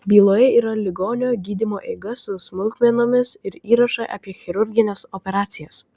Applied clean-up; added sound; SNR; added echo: none; none; none; none.